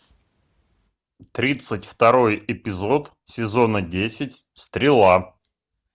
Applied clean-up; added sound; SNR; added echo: none; none; none; none.